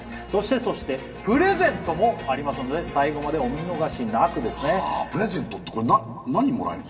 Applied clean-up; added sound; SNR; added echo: none; Guitar; 17 dB; reverberation time 2.0 s.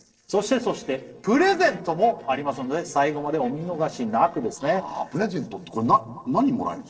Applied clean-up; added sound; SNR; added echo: neural separator model SepFormer DNS4.